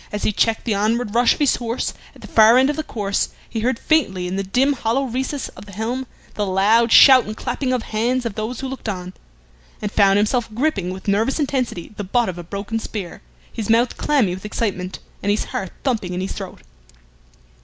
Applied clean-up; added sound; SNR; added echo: none; none; none; none.